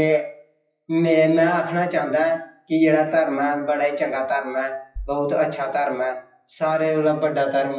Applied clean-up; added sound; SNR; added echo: classical method WPE with log-MMSE.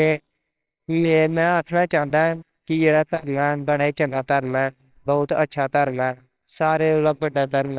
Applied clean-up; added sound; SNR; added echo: neural separator model SepFormer WHAMR!.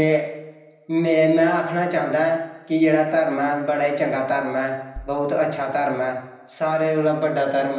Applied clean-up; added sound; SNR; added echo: none; Bass drum; 17 dB; reverberation time 0.9 s.